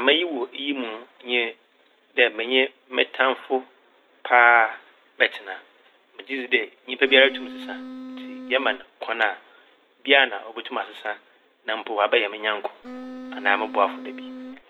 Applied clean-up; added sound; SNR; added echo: none; Wind instrument, woodwind instrument; 12 dB; none.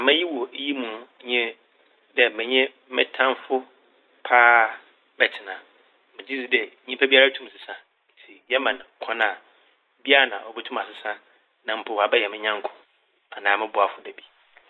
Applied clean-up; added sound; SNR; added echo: neural mask model Resemble Enhance denoiser.